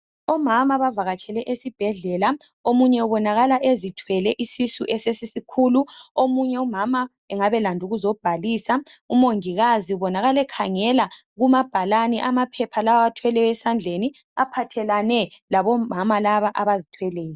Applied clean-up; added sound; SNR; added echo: none; none; none; none.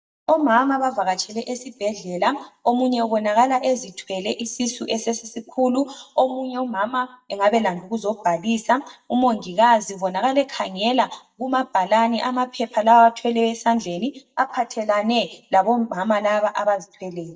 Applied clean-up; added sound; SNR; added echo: neural mask model DeepFilterNet 3.